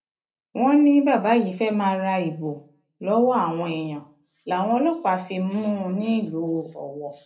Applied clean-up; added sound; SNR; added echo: none; none; none; reverberation time 0.3 s.